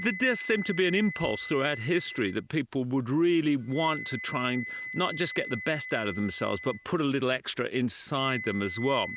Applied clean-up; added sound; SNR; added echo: none; Wind instrument, woodwind instrument; 12 dB; none.